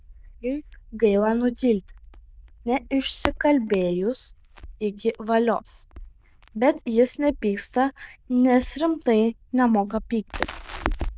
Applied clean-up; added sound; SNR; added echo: neural diffusion model UNIVERSE++.